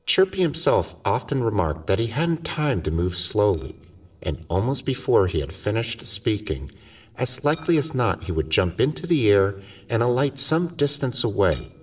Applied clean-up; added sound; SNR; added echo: neural separator model SepFormer DNS4.